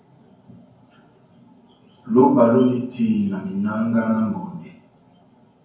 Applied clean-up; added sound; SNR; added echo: none; none; none; reverberation time 0.9 s.